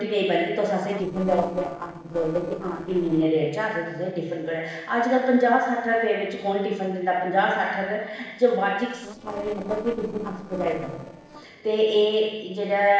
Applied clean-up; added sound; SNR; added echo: neural separator model SepFormer DNS4.